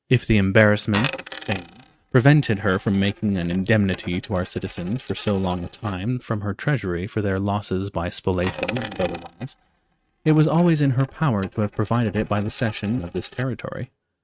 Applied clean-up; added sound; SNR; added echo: neural mask model RNNoise.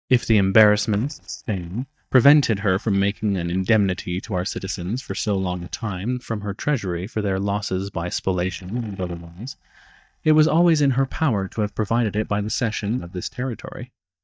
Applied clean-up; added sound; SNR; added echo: neural mask model DeepFilterNet 3.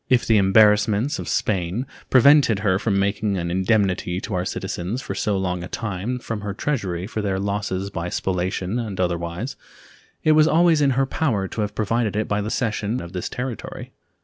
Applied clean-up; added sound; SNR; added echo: none; none; none; none.